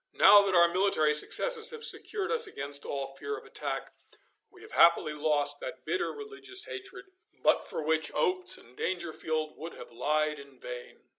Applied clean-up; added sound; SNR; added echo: none; none; none; none.